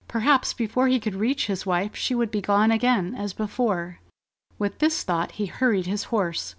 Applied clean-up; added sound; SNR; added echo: none; none; none; none.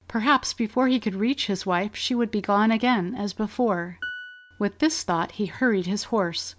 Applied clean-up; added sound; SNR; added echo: none; Piano; 15 dB; none.